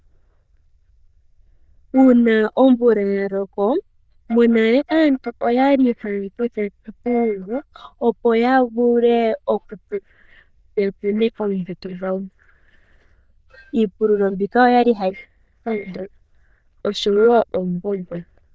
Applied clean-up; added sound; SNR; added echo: neural diffusion model UNIVERSE++.